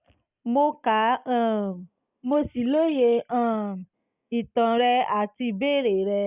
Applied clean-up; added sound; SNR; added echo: none; none; none; none.